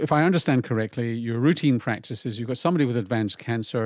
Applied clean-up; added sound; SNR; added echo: none; none; none; none.